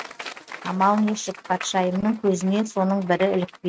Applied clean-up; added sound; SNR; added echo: neural mask model RNNoise.